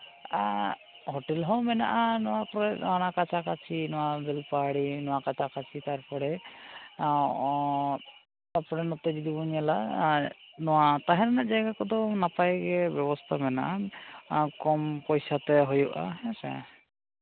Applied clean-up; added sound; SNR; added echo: none; none; none; none.